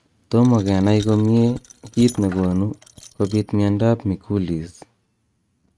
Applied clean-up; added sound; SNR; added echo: neural mask model RNNoise.